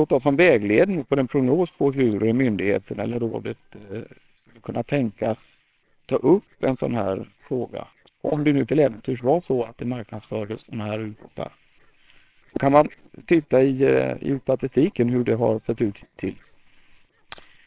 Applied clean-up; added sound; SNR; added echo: neural separator model SepFormer WHAMR!.